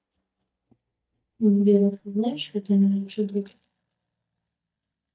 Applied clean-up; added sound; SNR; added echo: neural mask model DeepFilterNet 3.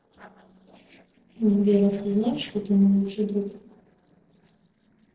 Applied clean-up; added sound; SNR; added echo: neural separator model SepFormer DNS4.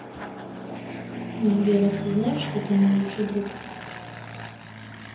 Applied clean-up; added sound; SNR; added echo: none; Fixed-wing aircraft, airplane; 8 dB; reverberation time 0.7 s.